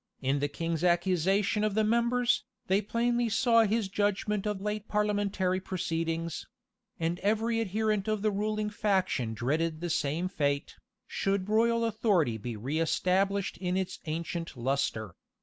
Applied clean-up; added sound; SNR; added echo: none; none; none; none.